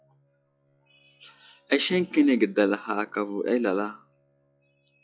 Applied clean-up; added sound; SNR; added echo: classical method log-MMSE.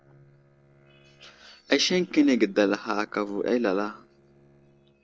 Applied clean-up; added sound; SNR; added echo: neural separator model SepFormer DNS4.